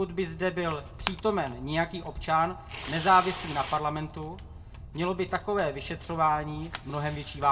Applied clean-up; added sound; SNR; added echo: none; Tearing; 11 dB; reverberation time 0.2 s.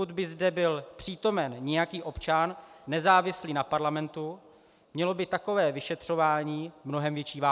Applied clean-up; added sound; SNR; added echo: none; none; none; none.